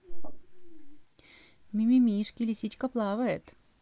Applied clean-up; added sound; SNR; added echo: neural mask model Resemble Enhance denoiser.